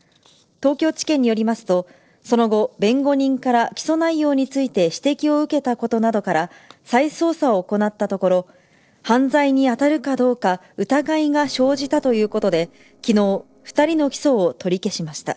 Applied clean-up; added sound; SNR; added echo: neural separator model SepFormer DNS4.